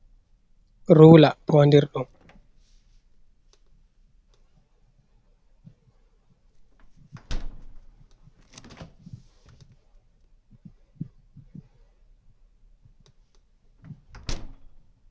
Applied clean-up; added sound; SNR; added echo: none; Slam; 17 dB; none.